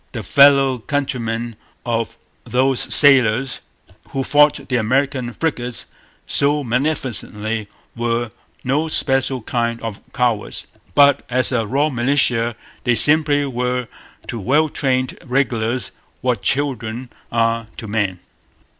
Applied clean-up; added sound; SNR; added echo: none; none; none; none.